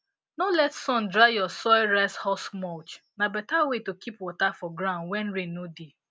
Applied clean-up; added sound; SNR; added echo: none; none; none; none.